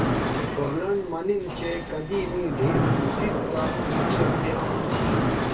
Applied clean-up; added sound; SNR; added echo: none; Mechanisms; -4 dB; reverberation time 0.2 s.